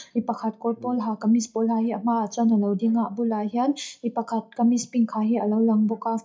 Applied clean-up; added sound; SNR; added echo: neural mask model DeepFilterNet 3.